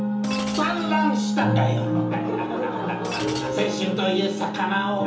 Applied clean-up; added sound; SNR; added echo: none; Shatter; 16 dB; reverberation time 1.2 s.